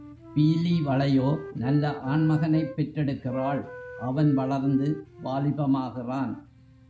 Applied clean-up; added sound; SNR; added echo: none; Wind instrument, woodwind instrument; 15 dB; none.